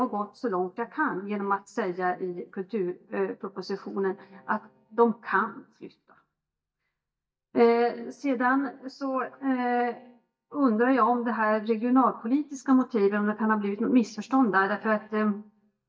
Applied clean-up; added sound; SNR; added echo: neural mask model DeepFilterNet 3.